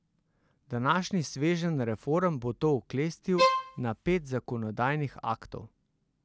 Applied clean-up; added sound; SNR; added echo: none; Bowed string instrument; -2 dB; none.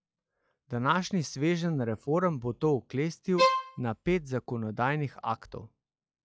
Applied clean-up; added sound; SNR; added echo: classical method log-MMSE.